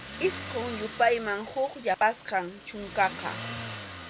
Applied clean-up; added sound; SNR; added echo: none; Motor vehicle (road); 10 dB; none.